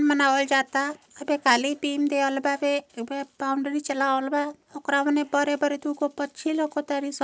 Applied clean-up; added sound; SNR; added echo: none; none; none; none.